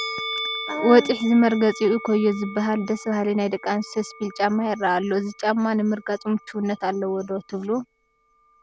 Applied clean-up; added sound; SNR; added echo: none; Musical instrument; 14 dB; none.